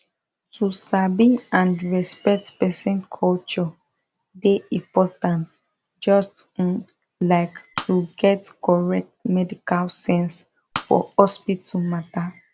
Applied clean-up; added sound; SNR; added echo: none; Shatter; 9 dB; none.